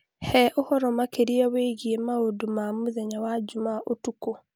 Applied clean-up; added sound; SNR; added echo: none; none; none; none.